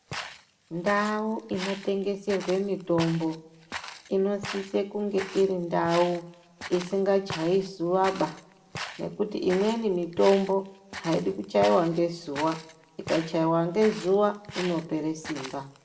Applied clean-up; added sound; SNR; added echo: none; Walk, footsteps; 14 dB; reverberation time 0.5 s.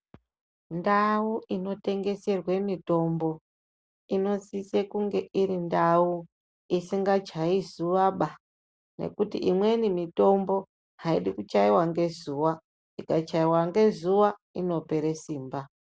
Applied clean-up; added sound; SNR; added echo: none; none; none; none.